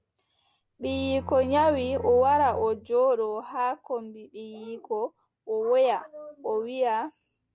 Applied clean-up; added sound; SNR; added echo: none; Bowed string instrument; 15 dB; none.